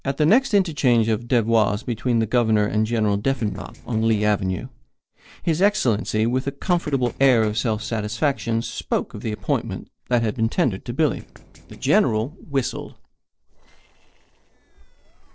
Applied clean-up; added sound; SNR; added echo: neural separator model SepFormer DNS4.